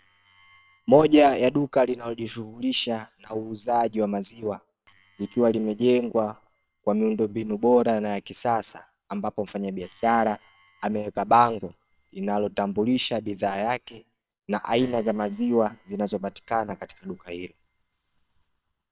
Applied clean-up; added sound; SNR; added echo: neural separator model SepFormer WHAM!.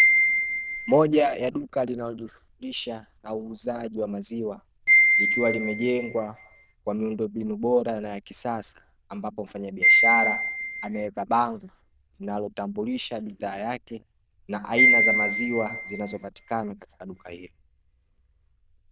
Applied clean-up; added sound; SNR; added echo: neural diffusion model UNIVERSE++.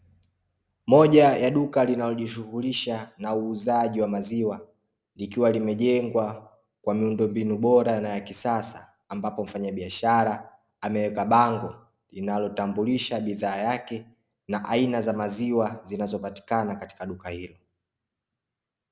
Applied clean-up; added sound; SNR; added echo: none; none; none; none.